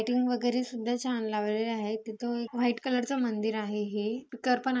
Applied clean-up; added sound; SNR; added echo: neural mask model Resemble Enhance denoiser.